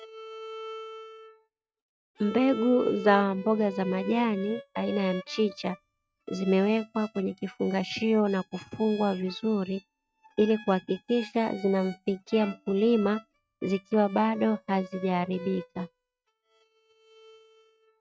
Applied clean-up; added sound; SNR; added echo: neural mask model RNNoise.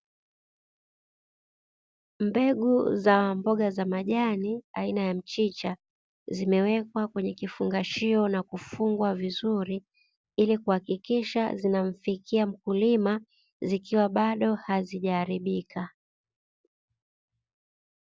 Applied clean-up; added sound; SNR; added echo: none; none; none; none.